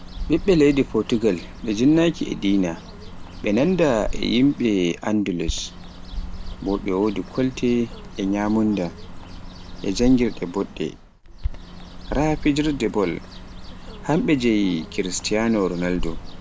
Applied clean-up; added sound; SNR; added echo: none; Bird; 10 dB; none.